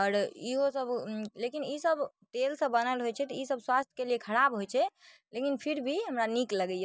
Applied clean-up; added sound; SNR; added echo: none; none; none; none.